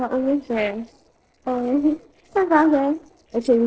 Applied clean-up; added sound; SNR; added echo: neural separator model SepFormer DNS4.